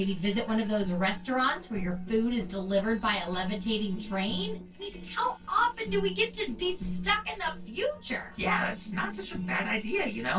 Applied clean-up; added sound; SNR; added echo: neural separator model SepFormer DNS4.